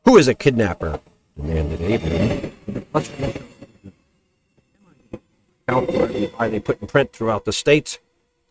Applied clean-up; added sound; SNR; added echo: neural mask model RNNoise.